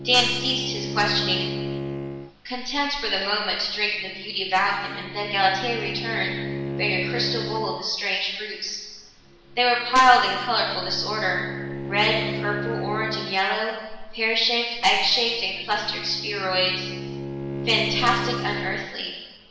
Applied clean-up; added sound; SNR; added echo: none; Bowed string instrument; 9 dB; reverberation time 1.1 s.